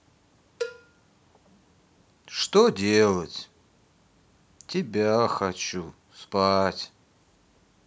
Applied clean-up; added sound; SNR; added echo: none; Cowbell; 15 dB; none.